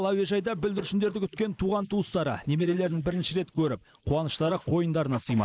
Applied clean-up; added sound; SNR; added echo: neural mask model Resemble Enhance denoiser.